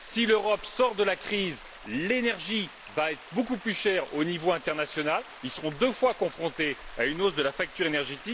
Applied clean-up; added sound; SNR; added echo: none; Stream; 17 dB; none.